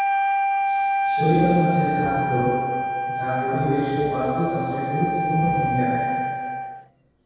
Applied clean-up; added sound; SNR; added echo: none; Wind instrument, woodwind instrument; -1 dB; reverberation time 2.0 s.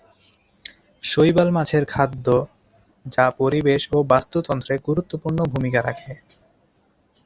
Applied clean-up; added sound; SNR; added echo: none; none; none; none.